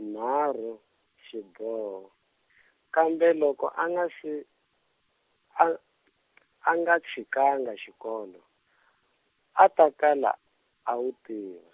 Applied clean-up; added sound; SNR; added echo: none; none; none; none.